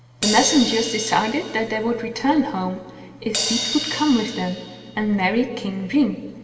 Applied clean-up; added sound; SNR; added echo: none; Crash cymbal; 8 dB; reverberation time 2.2 s.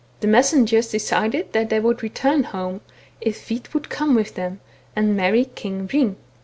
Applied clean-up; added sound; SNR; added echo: none; none; none; none.